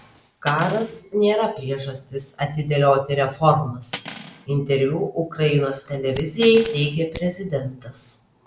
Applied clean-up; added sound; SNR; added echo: none; Cutlery, silverware + Hands; 18 dB; none.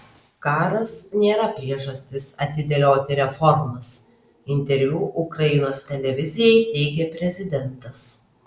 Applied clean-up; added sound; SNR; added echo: none; none; none; none.